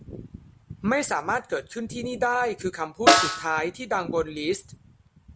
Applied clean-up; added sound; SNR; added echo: none; Snare drum; -4 dB; none.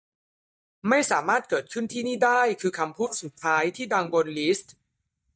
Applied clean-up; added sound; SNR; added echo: neural mask model DeepFilterNet 3.